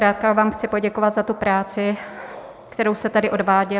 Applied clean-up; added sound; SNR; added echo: none; none; none; none.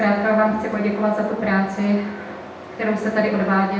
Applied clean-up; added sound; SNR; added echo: none; Truck; 16 dB; reverberation time 0.8 s.